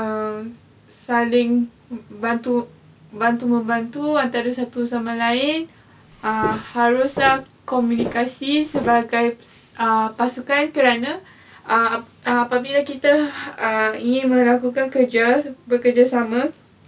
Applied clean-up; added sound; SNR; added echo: none; Walk, footsteps; 12 dB; none.